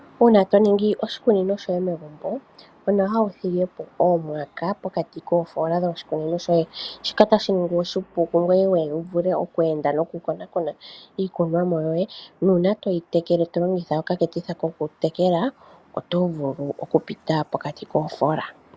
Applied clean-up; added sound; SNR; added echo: none; none; none; none.